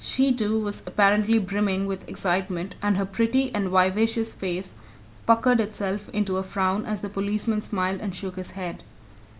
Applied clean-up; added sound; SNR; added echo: none; none; none; none.